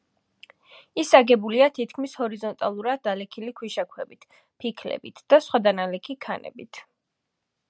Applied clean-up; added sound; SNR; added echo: none; none; none; none.